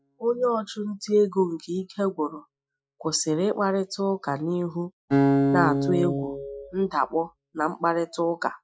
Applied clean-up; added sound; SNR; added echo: classical method Wiener filter.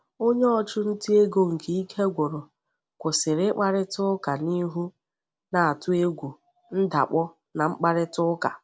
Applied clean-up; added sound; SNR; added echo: none; none; none; none.